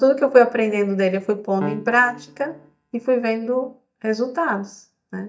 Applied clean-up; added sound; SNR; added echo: neural mask model DeepFilterNet 3.